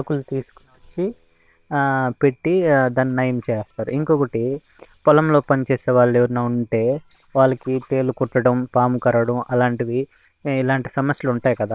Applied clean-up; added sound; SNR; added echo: neural separator model SepFormer WHAM!.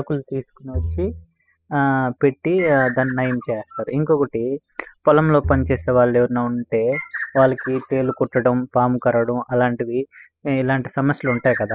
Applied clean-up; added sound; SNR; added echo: classical method spectral subtraction.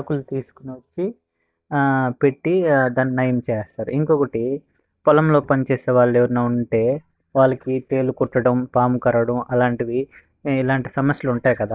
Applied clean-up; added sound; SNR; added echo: neural mask model DeepFilterNet 3.